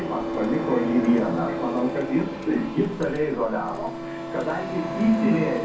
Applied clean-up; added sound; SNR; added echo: none; Printer; 5 dB; reverberation time 0.6 s.